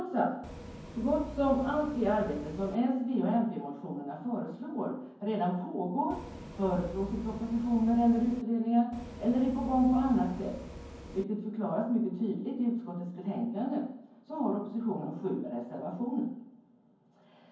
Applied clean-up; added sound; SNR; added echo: none; Bus; 13 dB; reverberation time 0.9 s.